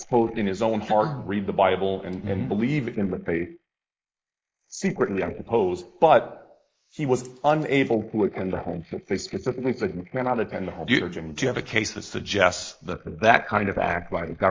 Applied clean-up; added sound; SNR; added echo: neural mask model Resemble Enhance denoiser.